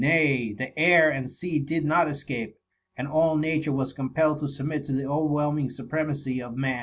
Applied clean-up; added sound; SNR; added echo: none; none; none; none.